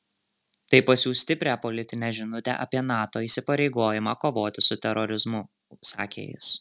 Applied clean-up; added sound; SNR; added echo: none; none; none; none.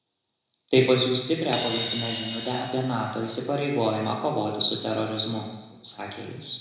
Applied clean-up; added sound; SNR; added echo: none; Crash cymbal; 9 dB; reverberation time 1.0 s.